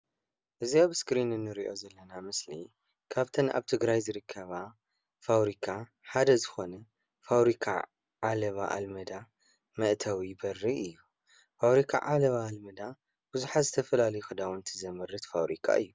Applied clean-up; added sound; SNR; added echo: none; none; none; none.